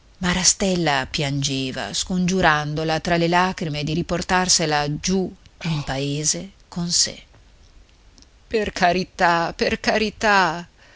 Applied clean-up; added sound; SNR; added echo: none; Breathing; 15 dB; none.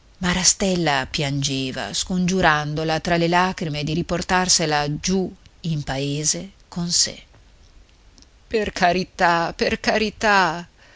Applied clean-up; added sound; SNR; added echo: none; none; none; none.